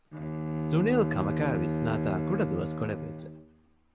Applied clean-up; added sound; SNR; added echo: none; Bowed string instrument; 0 dB; none.